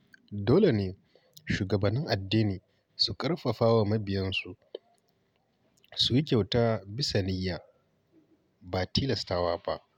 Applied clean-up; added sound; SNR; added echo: none; none; none; none.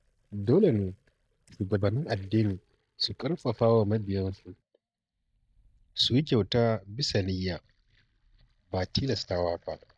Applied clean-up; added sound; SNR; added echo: neural mask model DeepFilterNet 3.